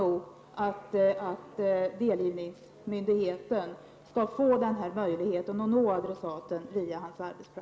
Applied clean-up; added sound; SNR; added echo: none; none; none; none.